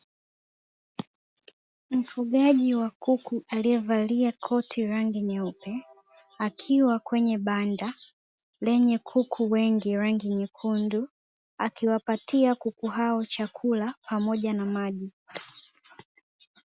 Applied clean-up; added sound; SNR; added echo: none; none; none; none.